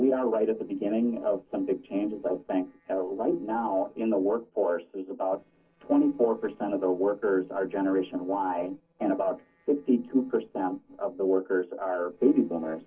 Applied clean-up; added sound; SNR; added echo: neural separator model SepFormer DNS4.